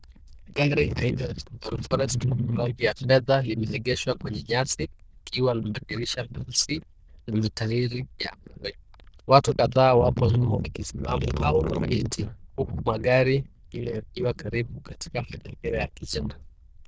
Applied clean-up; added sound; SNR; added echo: neural diffusion model UNIVERSE++.